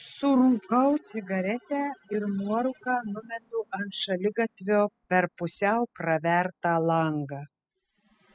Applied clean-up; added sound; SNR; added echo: classical method spectral subtraction.